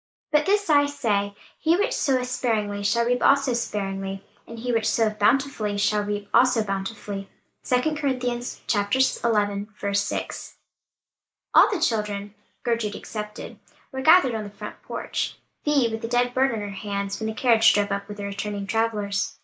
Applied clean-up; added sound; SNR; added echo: neural mask model Resemble Enhance denoiser.